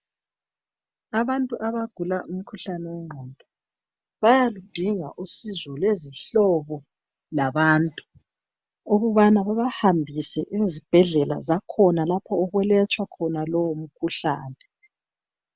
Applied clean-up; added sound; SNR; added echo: none; none; none; none.